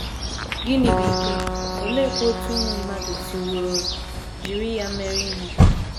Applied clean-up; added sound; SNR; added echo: none; Chirp, tweet + Keyboard (musical); -3 dB; none.